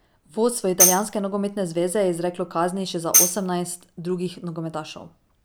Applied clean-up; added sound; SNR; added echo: none; Tambourine; -2 dB; none.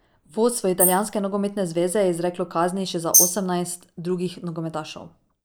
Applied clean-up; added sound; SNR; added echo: neural mask model Resemble Enhance denoiser.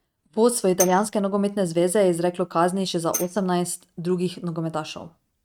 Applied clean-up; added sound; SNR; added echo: neural mask model RNNoise.